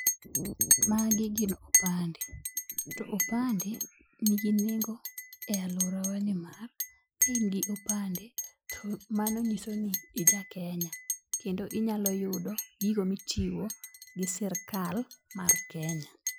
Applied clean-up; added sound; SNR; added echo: classical method Wiener filter.